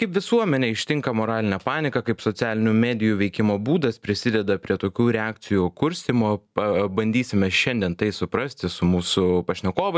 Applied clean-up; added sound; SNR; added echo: none; none; none; none.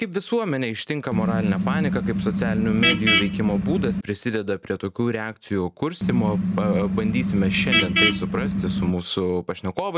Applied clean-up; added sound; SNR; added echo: none; Vehicle horn, car horn, honking; -3 dB; none.